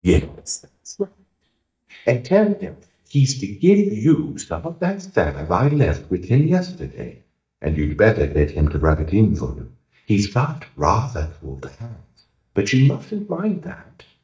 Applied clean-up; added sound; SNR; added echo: neural mask model DeepFilterNet 3.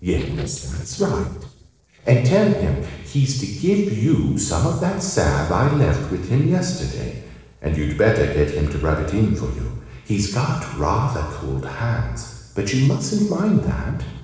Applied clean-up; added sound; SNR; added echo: neural separator model SepFormer DNS4.